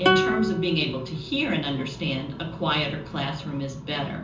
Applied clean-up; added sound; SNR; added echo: none; Plucked string instrument; 2 dB; reverberation time 0.6 s.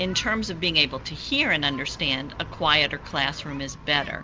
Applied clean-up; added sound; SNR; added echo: none; none; none; none.